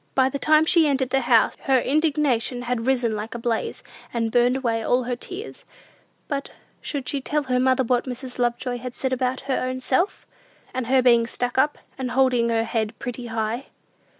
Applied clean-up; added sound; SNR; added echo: none; none; none; none.